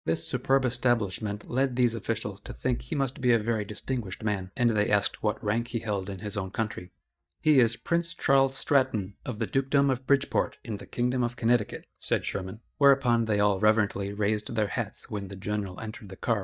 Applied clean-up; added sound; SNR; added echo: neural mask model DeepFilterNet 3.